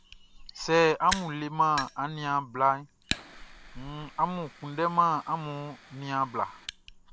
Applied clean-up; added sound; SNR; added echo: none; Fire; 13 dB; none.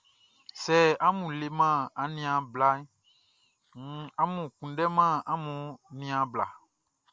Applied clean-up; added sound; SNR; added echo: none; none; none; none.